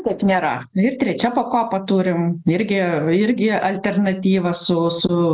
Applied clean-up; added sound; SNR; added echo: none; none; none; none.